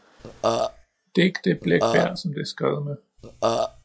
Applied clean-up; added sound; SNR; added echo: classical method log-MMSE.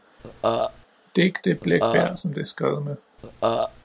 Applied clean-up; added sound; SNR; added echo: none; Burping, eructation; -1 dB; none.